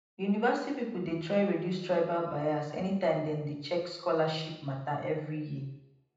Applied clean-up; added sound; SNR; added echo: none; none; none; reverberation time 0.8 s.